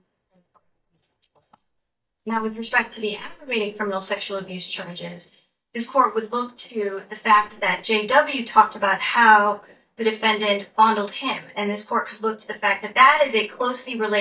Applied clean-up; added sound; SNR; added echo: neural mask model DeepFilterNet 3.